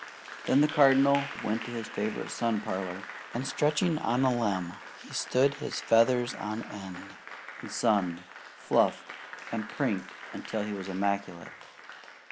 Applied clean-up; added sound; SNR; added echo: none; Applause; 14 dB; none.